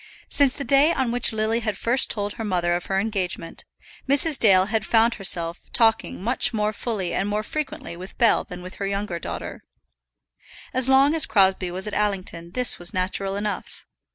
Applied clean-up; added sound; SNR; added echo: none; none; none; none.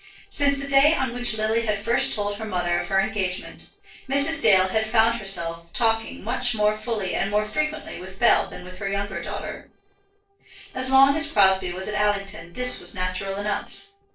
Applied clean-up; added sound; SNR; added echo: neural separator model SepFormer DNS4.